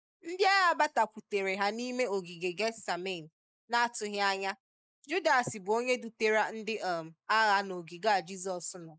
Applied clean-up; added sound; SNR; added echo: neural mask model Resemble Enhance denoiser.